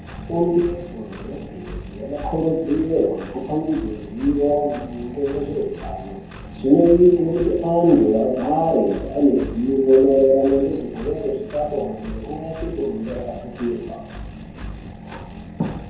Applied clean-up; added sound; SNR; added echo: none; Engine; 14 dB; reverberation time 0.9 s.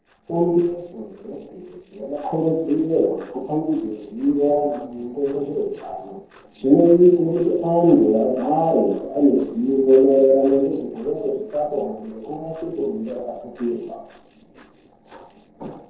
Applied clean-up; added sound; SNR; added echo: neural separator model SepFormer DNS4.